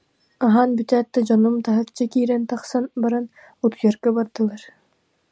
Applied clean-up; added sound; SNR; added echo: none; none; none; none.